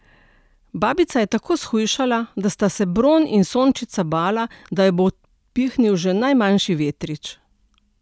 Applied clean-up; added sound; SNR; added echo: none; none; none; none.